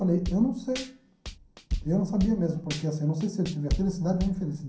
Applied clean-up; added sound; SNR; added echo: none; Drum / Drum kit; 8 dB; reverberation time 0.6 s.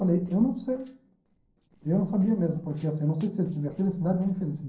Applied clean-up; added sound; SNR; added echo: neural separator model SepFormer DNS4.